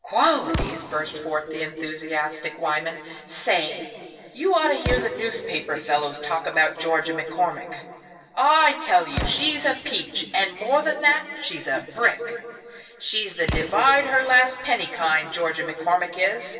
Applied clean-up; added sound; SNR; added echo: none; Explosion; 14 dB; reverberation time 2.5 s.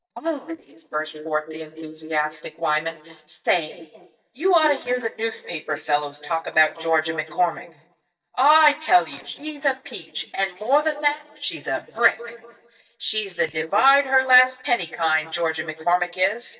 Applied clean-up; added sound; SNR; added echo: neural mask model DeepFilterNet 3.